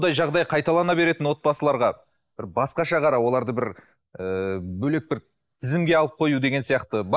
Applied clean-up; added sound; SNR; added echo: neural mask model Resemble Enhance denoiser.